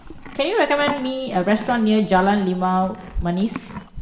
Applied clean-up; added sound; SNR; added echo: none; Livestock, farm animals, working animals; 13 dB; reverberation time 0.8 s.